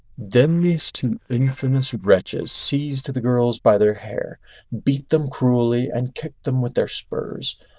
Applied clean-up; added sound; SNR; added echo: neural diffusion model UNIVERSE++.